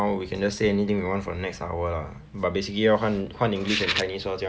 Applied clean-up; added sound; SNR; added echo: none; none; none; none.